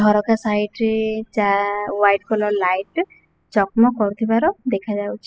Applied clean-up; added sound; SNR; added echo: classical method spectral subtraction.